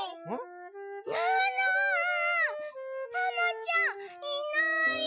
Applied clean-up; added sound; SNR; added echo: classical method Wiener filter.